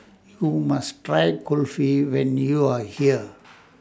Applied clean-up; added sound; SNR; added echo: none; none; none; none.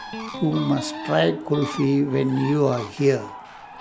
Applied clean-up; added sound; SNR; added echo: none; Electric guitar + Bird; 12 dB; none.